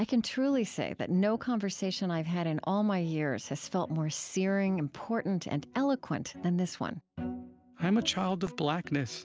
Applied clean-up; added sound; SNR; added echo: none; none; none; none.